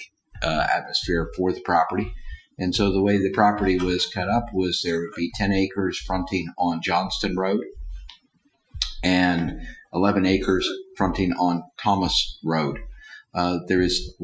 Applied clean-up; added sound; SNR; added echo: classical method Wiener filter.